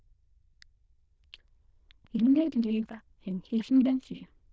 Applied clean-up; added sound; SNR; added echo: neural diffusion model UNIVERSE++.